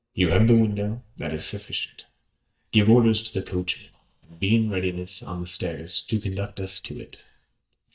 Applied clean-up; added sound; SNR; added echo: neural mask model DeepFilterNet 3.